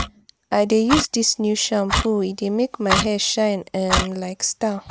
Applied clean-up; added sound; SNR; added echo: none; Clock; 6 dB; none.